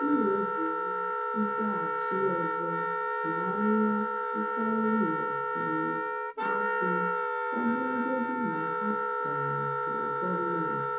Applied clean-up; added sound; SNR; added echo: none; Wind instrument, woodwind instrument; -3 dB; reverberation time 0.6 s.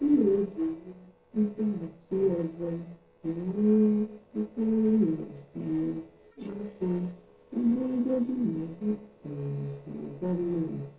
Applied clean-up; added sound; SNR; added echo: neural separator model SepFormer DNS4.